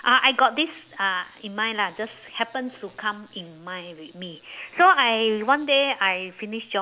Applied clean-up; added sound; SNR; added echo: none; none; none; none.